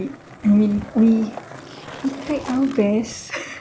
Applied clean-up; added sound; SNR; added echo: none; Skateboard; 18 dB; none.